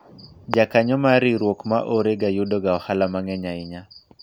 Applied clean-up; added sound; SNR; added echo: none; none; none; none.